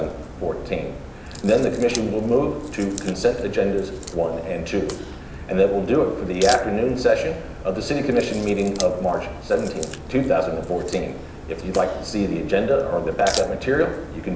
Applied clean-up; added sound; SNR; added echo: none; Crack; 12 dB; reverberation time 0.9 s.